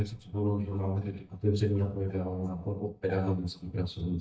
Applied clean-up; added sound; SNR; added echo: neural mask model DeepFilterNet 3.